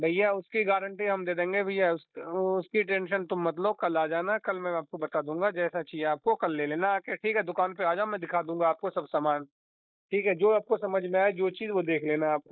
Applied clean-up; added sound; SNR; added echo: neural mask model Resemble Enhance denoiser.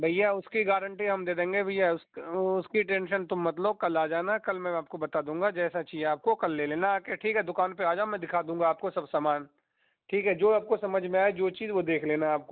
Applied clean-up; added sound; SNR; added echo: none; none; none; none.